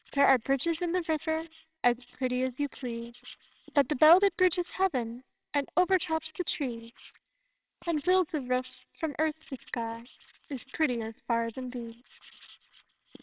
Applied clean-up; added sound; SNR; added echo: neural separator model SepFormer WHAMR!.